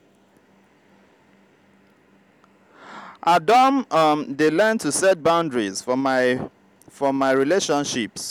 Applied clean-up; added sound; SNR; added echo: none; none; none; none.